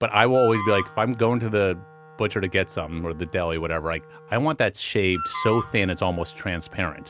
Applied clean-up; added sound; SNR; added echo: none; Wind instrument, woodwind instrument; 13 dB; none.